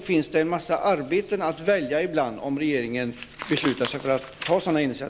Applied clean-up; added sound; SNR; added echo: none; none; none; none.